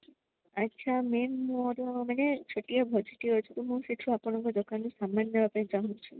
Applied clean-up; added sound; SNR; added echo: none; none; none; none.